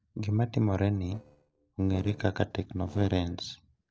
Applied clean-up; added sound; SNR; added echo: neural separator model SepFormer DNS4.